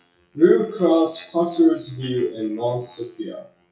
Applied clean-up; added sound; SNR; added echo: classical method WPE with log-MMSE.